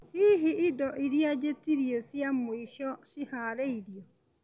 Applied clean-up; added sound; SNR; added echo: none; none; none; none.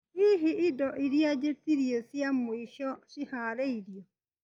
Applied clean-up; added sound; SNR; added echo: neural mask model DeepFilterNet 3.